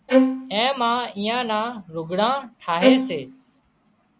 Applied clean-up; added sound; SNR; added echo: none; Bowed string instrument; -5 dB; none.